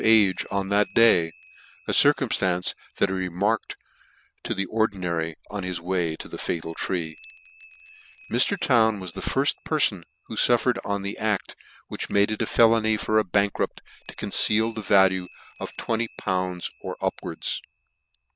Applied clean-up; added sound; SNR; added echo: none; Bell; 20 dB; none.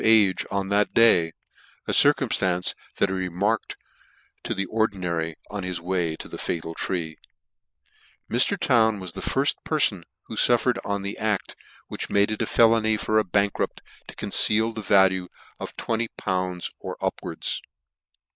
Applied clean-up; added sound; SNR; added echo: neural mask model Resemble Enhance denoiser.